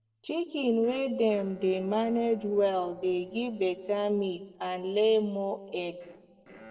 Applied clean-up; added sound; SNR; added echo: neural separator model SepFormer DNS4.